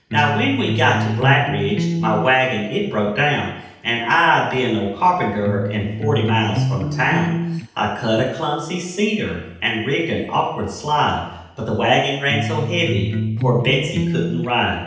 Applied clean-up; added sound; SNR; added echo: none; Electric guitar; 2 dB; reverberation time 0.8 s.